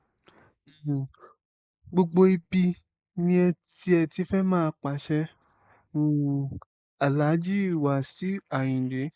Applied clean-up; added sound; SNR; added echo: neural mask model Resemble Enhance denoiser.